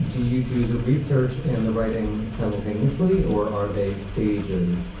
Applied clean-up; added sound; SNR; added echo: none; Engine; 11 dB; reverberation time 0.6 s.